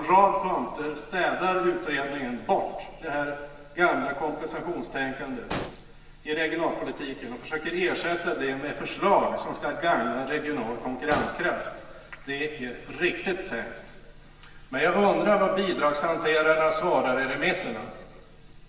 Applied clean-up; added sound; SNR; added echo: none; Explosion; 10 dB; reverberation time 1.3 s.